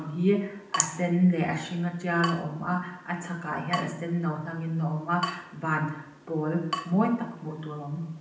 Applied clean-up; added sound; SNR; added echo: none; Drip / Water tap, faucet; 10 dB; reverberation time 0.8 s.